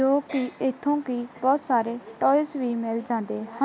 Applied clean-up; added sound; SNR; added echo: none; none; none; none.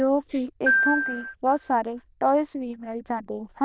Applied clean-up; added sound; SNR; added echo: neural diffusion model UNIVERSE++.